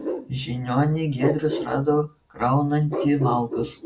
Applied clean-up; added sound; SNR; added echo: none; Bark; 9 dB; none.